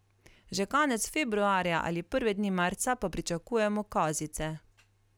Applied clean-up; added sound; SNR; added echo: none; none; none; none.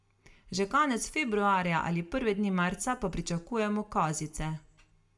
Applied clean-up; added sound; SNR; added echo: none; none; none; reverberation time 0.4 s.